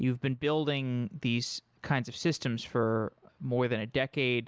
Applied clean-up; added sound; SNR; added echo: none; none; none; none.